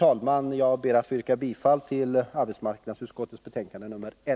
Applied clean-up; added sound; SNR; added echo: none; none; none; none.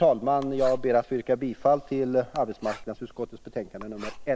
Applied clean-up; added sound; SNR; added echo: none; Writing; 15 dB; none.